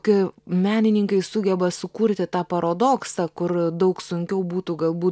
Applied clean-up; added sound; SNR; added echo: none; none; none; none.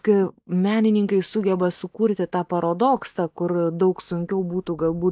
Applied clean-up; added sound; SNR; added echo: neural mask model DeepFilterNet 3.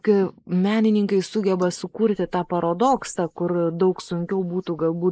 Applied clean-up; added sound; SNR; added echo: neural mask model Resemble Enhance denoiser.